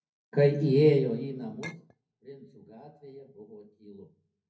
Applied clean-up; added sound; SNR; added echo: none; Chink, clink; 18 dB; reverberation time 0.3 s.